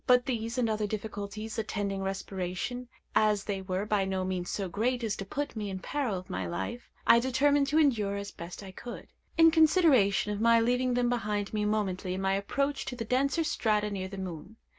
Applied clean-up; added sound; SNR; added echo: none; none; none; none.